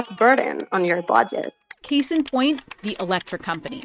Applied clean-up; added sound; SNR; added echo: neural mask model RNNoise.